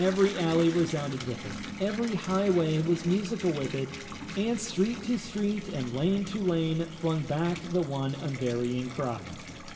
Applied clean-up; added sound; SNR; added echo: none; Bathtub (filling or washing) / Water tap, faucet; 12 dB; reverberation time 2.4 s.